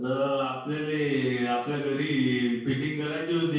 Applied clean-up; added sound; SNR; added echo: none; none; none; reverberation time 0.6 s.